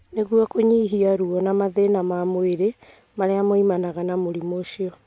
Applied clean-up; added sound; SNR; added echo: none; none; none; none.